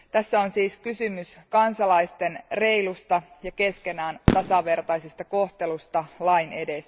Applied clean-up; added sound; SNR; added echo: none; Fireworks; 5 dB; none.